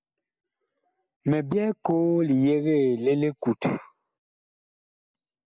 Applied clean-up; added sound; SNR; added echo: none; none; none; none.